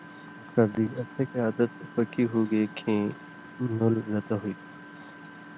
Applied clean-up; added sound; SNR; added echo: none; Engine; 16 dB; none.